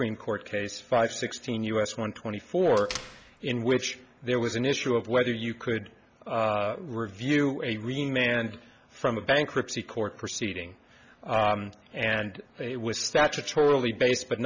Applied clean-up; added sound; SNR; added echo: none; Door; 15 dB; none.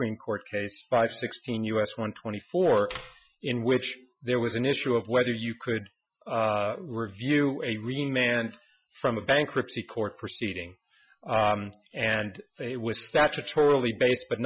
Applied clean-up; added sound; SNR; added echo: classical method Wiener filter.